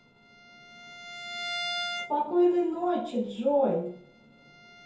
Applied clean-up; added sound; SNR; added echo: none; Bowed string instrument; 10 dB; reverberation time 0.6 s.